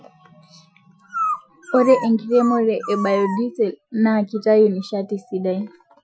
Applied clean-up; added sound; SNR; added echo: classical method Wiener filter.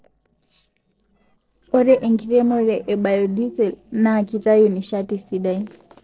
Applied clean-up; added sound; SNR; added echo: neural separator model SepFormer DNS4.